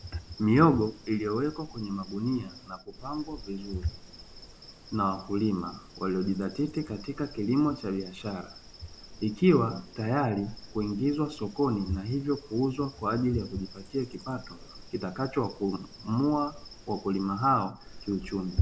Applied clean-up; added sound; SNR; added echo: none; Insect; 18 dB; none.